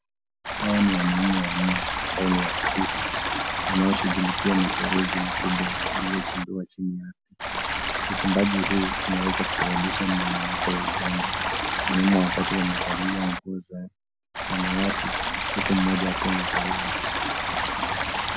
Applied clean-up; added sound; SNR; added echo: none; Stream; 0 dB; none.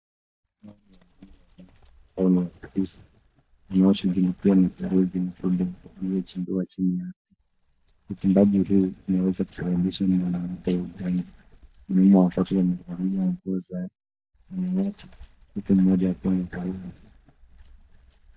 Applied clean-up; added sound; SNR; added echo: neural mask model DeepFilterNet 3.